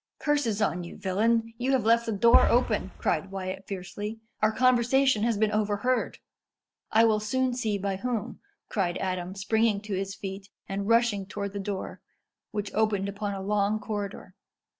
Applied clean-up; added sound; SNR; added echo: none; Boom; 0 dB; none.